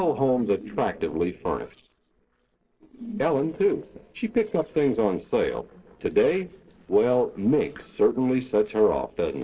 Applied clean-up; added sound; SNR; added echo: neural separator model SepFormer DNS4.